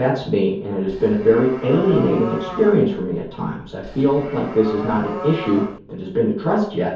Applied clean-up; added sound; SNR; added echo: none; Livestock, farm animals, working animals; 13 dB; reverberation time 0.6 s.